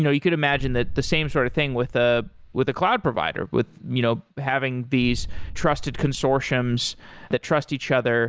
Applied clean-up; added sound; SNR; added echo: none; Boom; 10 dB; none.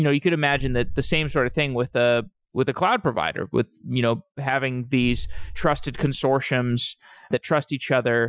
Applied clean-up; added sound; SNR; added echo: classical method Wiener filter.